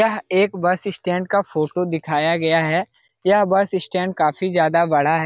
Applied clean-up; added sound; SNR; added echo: none; none; none; none.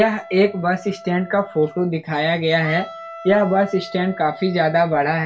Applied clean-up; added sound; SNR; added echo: none; Wind instrument, woodwind instrument; 18 dB; reverberation time 0.2 s.